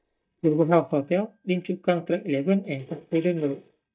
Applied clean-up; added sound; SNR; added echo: neural mask model DeepFilterNet 3.